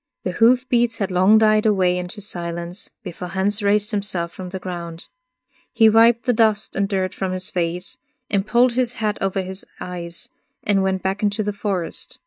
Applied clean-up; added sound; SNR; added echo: neural mask model DeepFilterNet 3.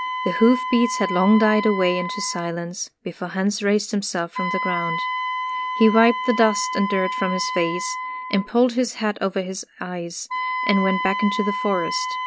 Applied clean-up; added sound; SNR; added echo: none; Wind instrument, woodwind instrument; 6 dB; none.